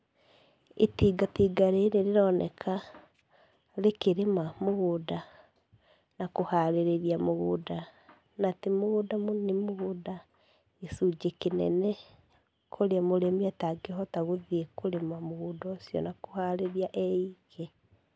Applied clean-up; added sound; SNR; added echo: none; none; none; none.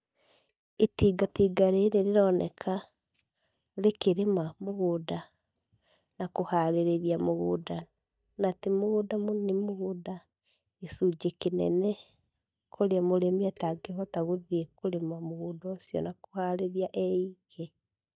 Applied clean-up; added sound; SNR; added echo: neural mask model DeepFilterNet 3.